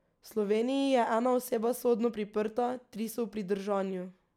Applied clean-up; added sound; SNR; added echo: none; none; none; none.